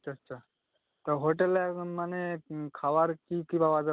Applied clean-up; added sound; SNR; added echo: none; none; none; none.